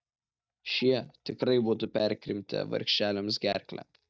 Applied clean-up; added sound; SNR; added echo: neural mask model DeepFilterNet 3.